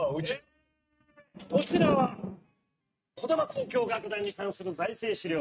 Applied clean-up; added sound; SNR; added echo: neural mask model RNNoise.